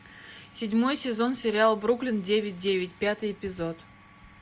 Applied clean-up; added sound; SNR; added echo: none; none; none; none.